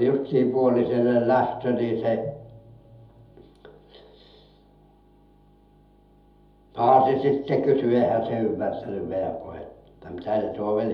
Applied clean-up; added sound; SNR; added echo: none; none; none; reverberation time 0.8 s.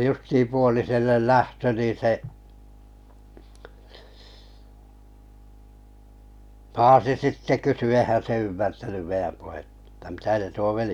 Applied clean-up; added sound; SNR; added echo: none; none; none; none.